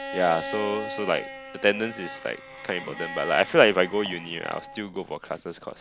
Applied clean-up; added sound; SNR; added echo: none; Bowed string instrument; 11 dB; none.